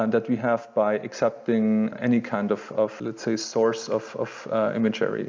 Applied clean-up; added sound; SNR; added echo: none; none; none; none.